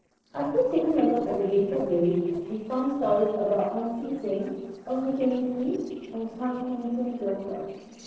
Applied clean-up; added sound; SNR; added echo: neural separator model SepFormer DNS4.